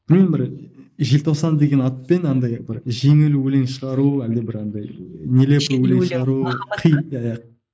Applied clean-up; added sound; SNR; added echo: neural mask model Resemble Enhance denoiser.